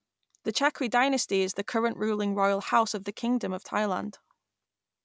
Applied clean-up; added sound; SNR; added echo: none; none; none; none.